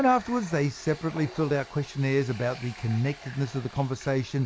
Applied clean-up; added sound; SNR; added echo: none; Water tap, faucet; 18 dB; none.